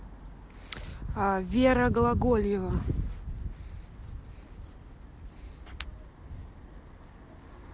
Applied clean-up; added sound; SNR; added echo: none; none; none; none.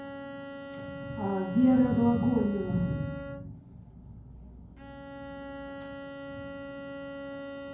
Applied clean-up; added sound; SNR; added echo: none; Bowed string instrument; 10 dB; reverberation time 0.9 s.